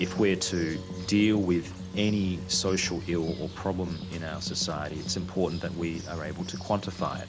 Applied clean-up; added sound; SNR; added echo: none; Bird; 18 dB; none.